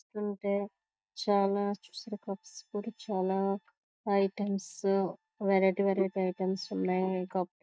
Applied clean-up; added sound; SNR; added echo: neural mask model DeepFilterNet 3.